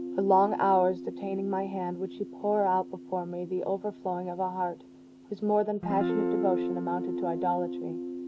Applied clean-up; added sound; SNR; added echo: none; Guitar; 6 dB; none.